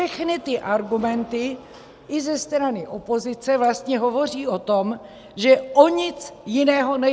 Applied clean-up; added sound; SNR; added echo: none; none; none; none.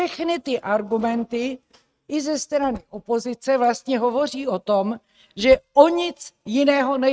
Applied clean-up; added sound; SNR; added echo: neural mask model RNNoise.